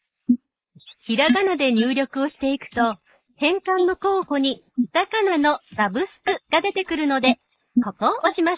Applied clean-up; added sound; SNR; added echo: neural mask model Resemble Enhance denoiser.